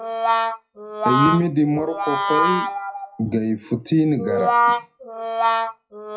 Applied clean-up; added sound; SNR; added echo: classical method WPE with log-MMSE.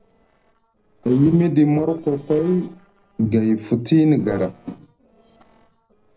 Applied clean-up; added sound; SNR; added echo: neural separator model SepFormer DNS4.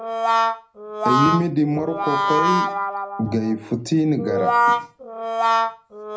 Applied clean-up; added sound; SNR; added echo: none; Brass instrument; -2 dB; reverberation time 0.5 s.